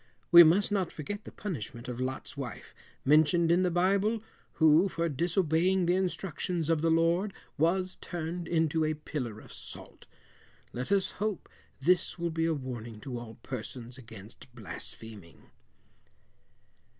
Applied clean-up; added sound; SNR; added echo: none; none; none; none.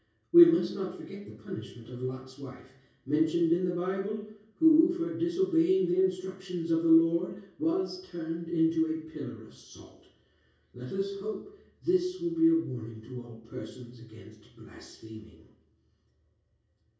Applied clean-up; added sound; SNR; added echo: none; none; none; reverberation time 0.6 s.